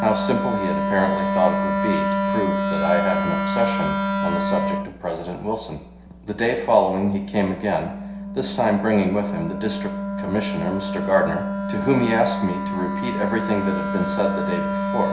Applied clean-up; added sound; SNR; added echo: none; Wind instrument, woodwind instrument; 1 dB; reverberation time 0.7 s.